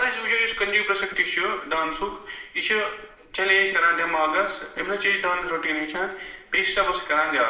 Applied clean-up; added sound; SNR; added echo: neural separator model SepFormer DNS4.